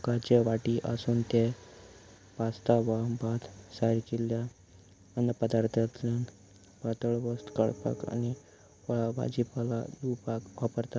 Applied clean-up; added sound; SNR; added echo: none; none; none; none.